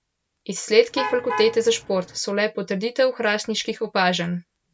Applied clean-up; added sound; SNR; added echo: none; Alarm / Truck; 8 dB; none.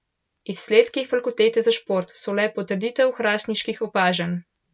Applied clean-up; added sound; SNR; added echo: none; none; none; none.